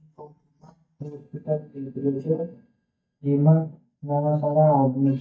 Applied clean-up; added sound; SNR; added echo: neural mask model DeepFilterNet 3.